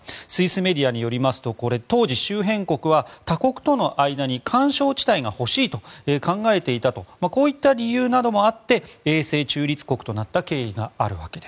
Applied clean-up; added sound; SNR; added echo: none; none; none; none.